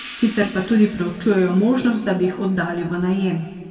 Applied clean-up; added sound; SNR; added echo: none; Hi-hat; 19 dB; reverberation time 1.9 s.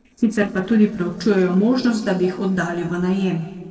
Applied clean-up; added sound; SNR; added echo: neural separator model SepFormer DNS4.